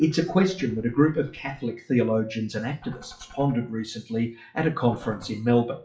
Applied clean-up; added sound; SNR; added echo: classical method WPE with log-MMSE.